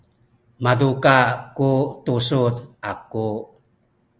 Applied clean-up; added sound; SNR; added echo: none; none; none; none.